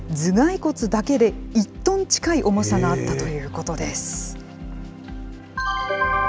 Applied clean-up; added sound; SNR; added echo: none; none; none; none.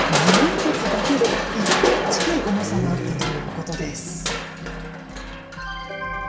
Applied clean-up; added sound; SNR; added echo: none; Crushing; -1 dB; reverberation time 1.1 s.